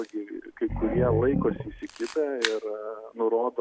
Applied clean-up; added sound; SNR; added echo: none; Growling + Camera; 5 dB; none.